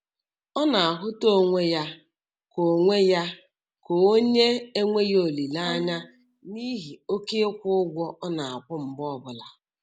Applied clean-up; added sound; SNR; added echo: none; Bowed string instrument; 16 dB; none.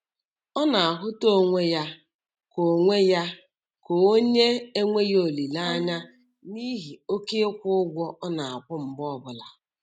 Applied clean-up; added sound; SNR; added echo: neural mask model RNNoise.